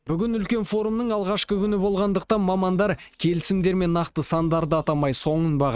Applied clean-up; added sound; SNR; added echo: neural mask model RNNoise.